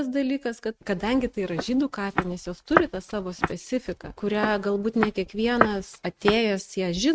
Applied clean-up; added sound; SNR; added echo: neural mask model RNNoise.